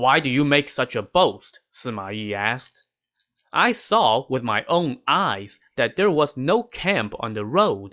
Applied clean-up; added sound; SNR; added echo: classical method log-MMSE.